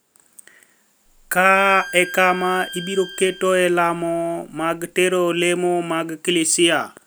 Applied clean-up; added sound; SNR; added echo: none; Bowed string instrument; 16 dB; none.